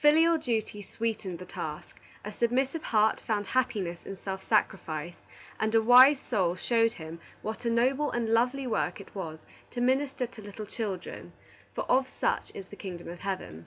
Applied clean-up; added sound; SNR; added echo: none; none; none; none.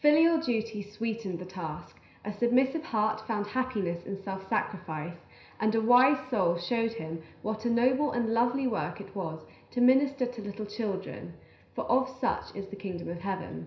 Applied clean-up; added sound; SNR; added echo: none; none; none; reverberation time 0.5 s.